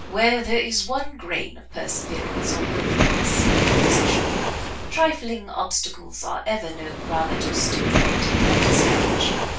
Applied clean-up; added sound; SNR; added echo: none; Waves, surf; -3 dB; reverberation time 0.2 s.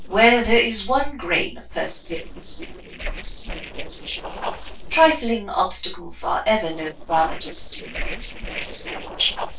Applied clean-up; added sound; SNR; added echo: neural separator model SepFormer DNS4.